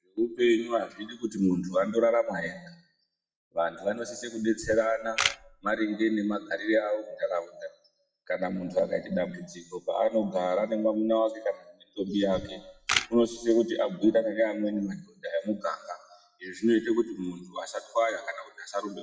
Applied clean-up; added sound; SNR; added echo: classical method WPE with log-MMSE.